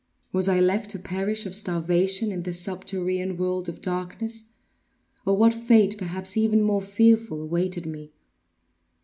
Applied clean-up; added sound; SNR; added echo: none; none; none; none.